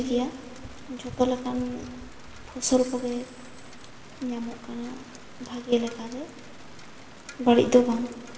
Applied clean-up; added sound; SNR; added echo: none; Rain; 19 dB; reverberation time 1.7 s.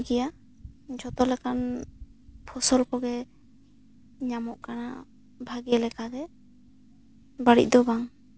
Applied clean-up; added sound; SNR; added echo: none; none; none; none.